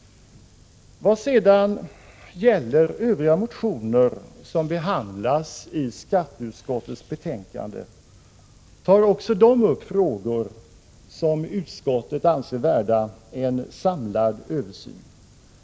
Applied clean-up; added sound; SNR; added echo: none; none; none; none.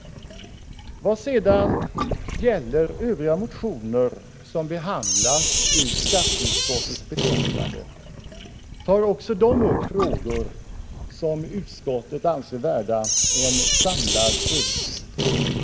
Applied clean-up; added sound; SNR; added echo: none; Sink (filling or washing); 0 dB; none.